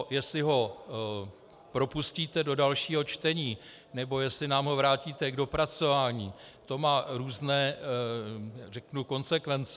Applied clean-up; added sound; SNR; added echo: none; none; none; none.